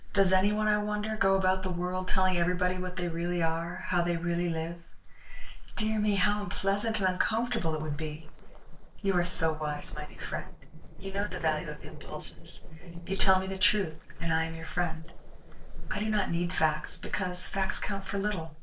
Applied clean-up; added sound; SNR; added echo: neural separator model SepFormer DNS4.